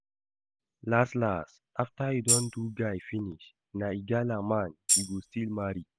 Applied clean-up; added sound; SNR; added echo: none; Tambourine; -2 dB; none.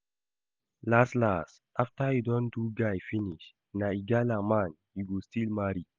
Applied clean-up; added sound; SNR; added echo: none; none; none; none.